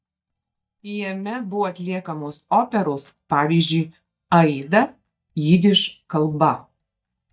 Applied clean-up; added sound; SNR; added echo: neural mask model DeepFilterNet 3.